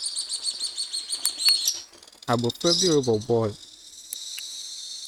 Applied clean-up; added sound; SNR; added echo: neural mask model RNNoise.